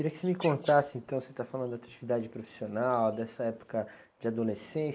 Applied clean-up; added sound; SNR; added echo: neural mask model Resemble Enhance denoiser.